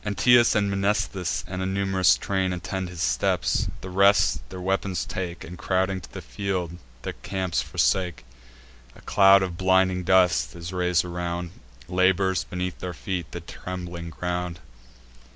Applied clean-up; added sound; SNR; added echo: none; none; none; none.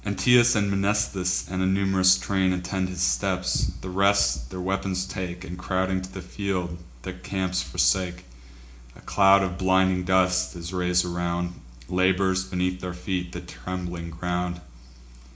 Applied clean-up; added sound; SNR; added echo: none; none; none; reverberation time 0.4 s.